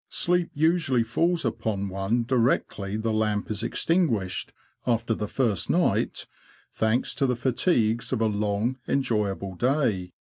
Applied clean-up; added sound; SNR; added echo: none; none; none; none.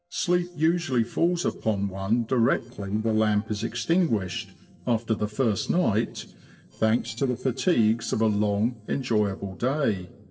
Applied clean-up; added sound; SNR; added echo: neural separator model SepFormer DNS4.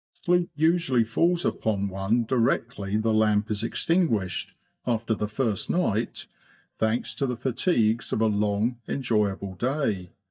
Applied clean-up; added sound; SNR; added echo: neural mask model DeepFilterNet 3.